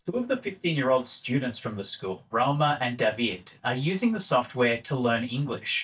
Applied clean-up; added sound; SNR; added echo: neural mask model DeepFilterNet 3.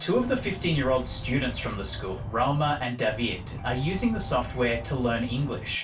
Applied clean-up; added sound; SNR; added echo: none; Insect; 9 dB; reverberation time 0.2 s.